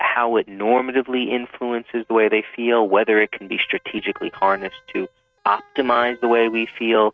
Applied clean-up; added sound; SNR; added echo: neural mask model RNNoise.